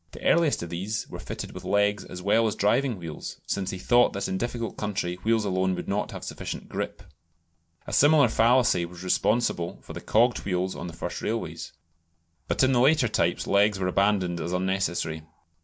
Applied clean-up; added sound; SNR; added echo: none; none; none; none.